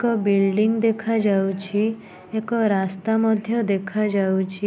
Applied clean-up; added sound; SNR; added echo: none; none; none; none.